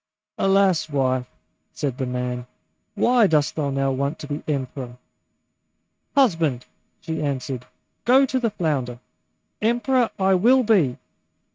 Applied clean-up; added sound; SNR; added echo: neural mask model RNNoise.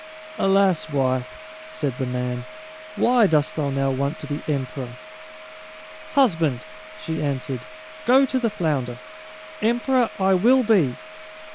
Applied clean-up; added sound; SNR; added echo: none; Domestic sounds, home sounds; 16 dB; none.